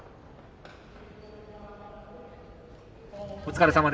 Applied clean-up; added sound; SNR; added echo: none; none; none; none.